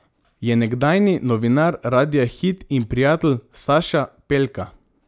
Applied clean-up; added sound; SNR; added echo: none; none; none; none.